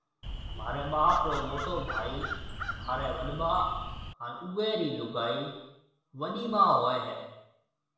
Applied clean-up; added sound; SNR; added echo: none; Crow; 6 dB; reverberation time 0.9 s.